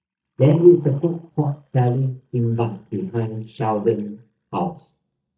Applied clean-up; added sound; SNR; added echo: neural mask model DeepFilterNet 3.